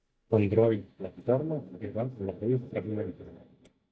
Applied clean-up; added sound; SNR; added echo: neural mask model DeepFilterNet 3.